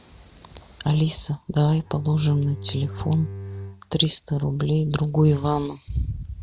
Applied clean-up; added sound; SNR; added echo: none; Bowed string instrument; 13 dB; none.